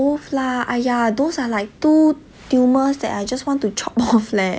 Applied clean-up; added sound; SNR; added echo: none; none; none; none.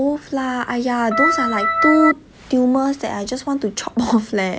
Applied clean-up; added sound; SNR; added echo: none; Organ; -2 dB; none.